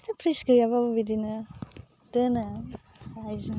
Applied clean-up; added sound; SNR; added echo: none; none; none; none.